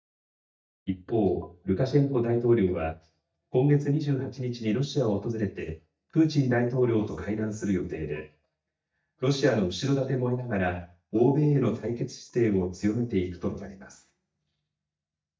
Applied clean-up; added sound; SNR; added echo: neural mask model DeepFilterNet 3.